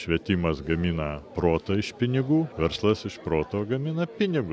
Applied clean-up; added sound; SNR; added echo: none; none; none; none.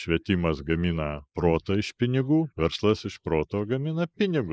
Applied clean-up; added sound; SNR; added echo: neural mask model Resemble Enhance denoiser.